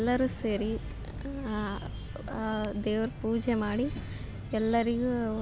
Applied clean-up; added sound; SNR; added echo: none; none; none; none.